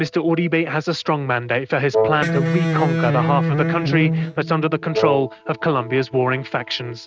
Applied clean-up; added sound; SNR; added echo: neural mask model RNNoise.